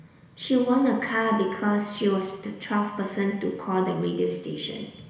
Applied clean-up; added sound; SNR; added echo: none; none; none; reverberation time 1.1 s.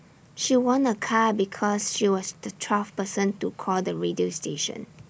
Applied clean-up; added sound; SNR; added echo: none; none; none; none.